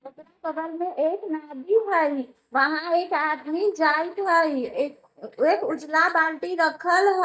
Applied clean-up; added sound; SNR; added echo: neural mask model DeepFilterNet 3.